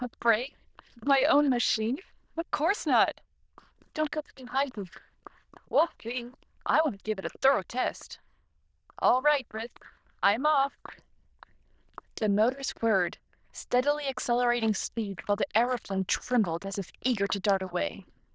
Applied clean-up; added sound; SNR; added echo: neural diffusion model UNIVERSE++.